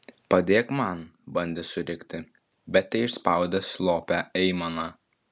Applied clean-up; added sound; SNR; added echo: none; none; none; none.